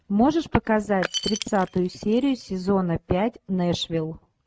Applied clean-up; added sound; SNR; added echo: neural mask model RNNoise.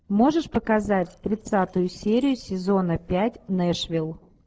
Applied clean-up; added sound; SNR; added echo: neural separator model SepFormer DNS4.